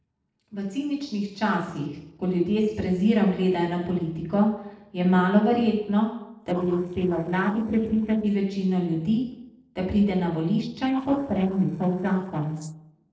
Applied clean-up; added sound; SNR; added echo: neural separator model SepFormer DNS4.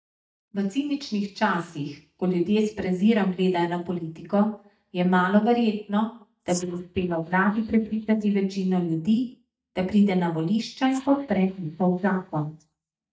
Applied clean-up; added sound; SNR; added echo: neural mask model DeepFilterNet 3.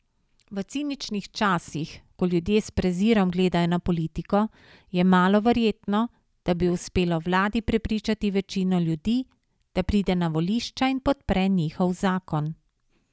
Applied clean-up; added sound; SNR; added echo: none; none; none; none.